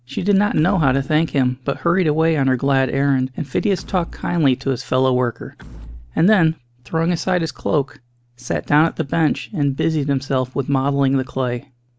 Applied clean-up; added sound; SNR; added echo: none; Door / Wood; 20 dB; none.